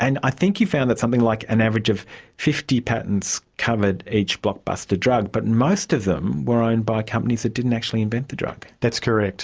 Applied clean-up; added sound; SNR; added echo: none; none; none; none.